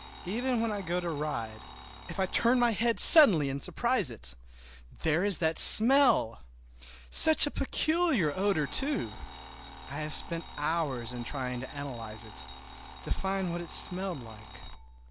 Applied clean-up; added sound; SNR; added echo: none; Alarm; 18 dB; none.